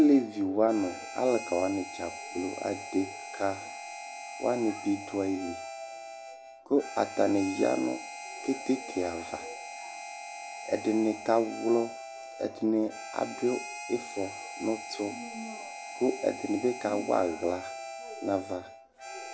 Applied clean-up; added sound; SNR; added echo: none; Harmonica; 11 dB; none.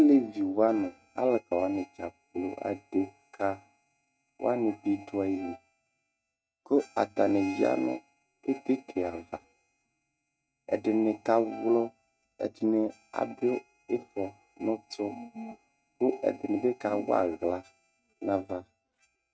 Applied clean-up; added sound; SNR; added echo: neural mask model RNNoise.